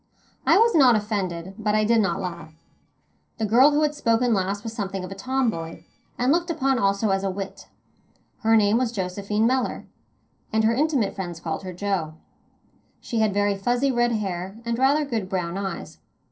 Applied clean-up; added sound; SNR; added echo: neural separator model SepFormer DNS4.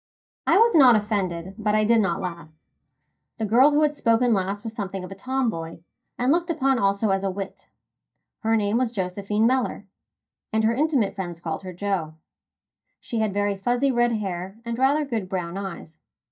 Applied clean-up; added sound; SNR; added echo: neural mask model DeepFilterNet 3.